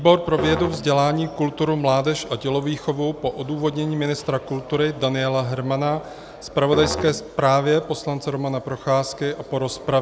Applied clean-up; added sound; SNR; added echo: none; Musical instrument; 12 dB; none.